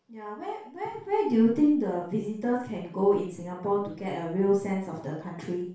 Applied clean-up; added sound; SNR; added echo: none; none; none; reverberation time 0.4 s.